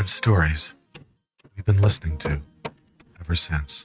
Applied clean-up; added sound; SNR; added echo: neural mask model RNNoise.